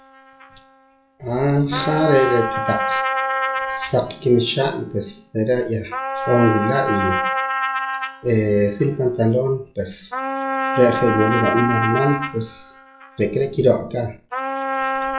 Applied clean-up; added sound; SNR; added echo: classical method log-MMSE.